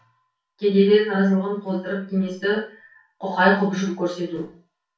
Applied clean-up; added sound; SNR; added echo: none; Wind instrument, woodwind instrument; 16 dB; reverberation time 0.3 s.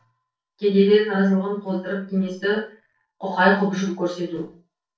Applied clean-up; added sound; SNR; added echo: neural separator model SepFormer DNS4.